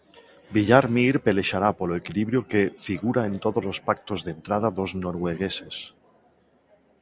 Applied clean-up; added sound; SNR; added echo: none; none; none; none.